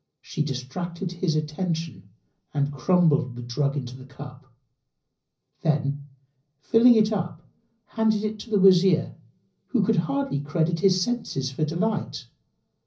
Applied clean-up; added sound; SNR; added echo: none; none; none; reverberation time 0.5 s.